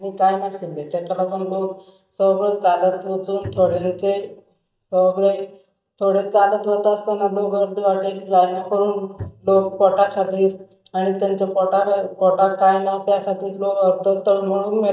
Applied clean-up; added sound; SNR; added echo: neural mask model DeepFilterNet 3.